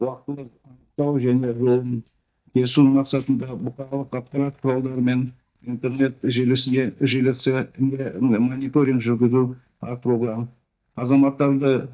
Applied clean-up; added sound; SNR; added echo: neural mask model DeepFilterNet 3.